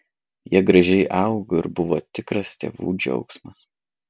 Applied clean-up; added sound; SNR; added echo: none; none; none; none.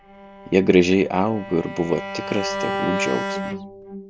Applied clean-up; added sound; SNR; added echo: none; Bowed string instrument; 7 dB; none.